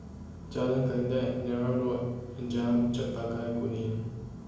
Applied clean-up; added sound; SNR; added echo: none; Telephone; 19 dB; reverberation time 1.0 s.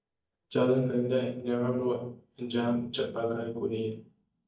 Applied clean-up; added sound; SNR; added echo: neural mask model DeepFilterNet 3.